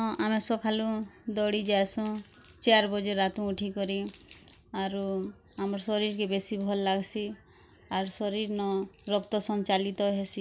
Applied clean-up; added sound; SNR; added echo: none; none; none; none.